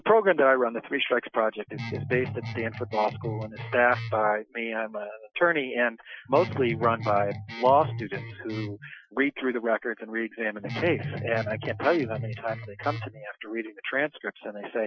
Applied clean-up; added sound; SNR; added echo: classical method Wiener filter.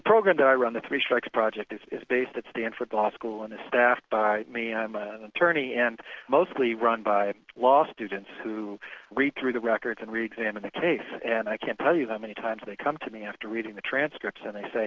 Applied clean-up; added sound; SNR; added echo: none; none; none; none.